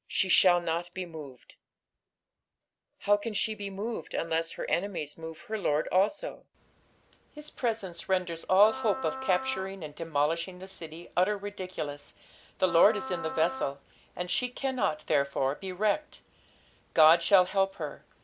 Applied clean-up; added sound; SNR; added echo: none; Wind instrument, woodwind instrument; 11 dB; none.